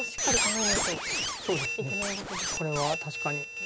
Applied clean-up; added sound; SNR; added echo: none; Squeak; -3 dB; none.